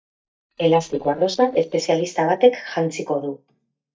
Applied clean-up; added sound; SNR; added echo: neural mask model DeepFilterNet 3.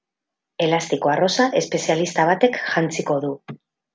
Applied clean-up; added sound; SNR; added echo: none; none; none; none.